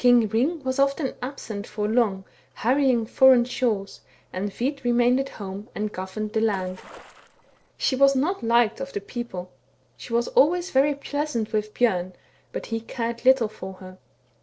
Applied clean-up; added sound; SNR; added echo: neural separator model SepFormer DNS4.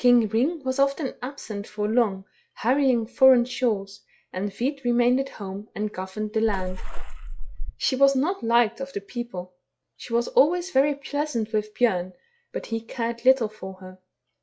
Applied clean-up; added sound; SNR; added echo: classical method log-MMSE.